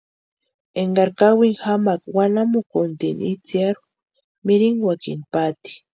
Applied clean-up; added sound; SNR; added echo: none; none; none; none.